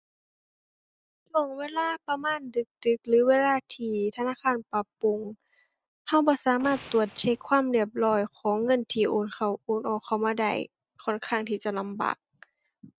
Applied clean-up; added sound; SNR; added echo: neural separator model SepFormer DNS4.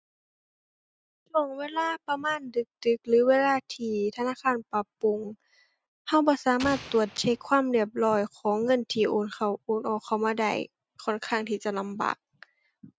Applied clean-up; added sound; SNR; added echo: none; Explosion; 14 dB; none.